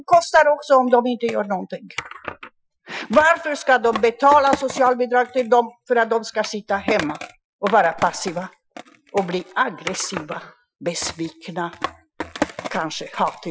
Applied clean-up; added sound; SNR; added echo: classical method Wiener filter.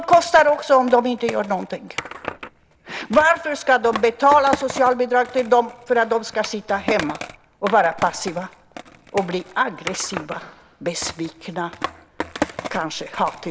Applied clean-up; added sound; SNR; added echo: none; Skateboard; 12 dB; none.